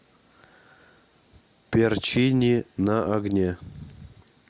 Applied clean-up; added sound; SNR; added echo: none; none; none; none.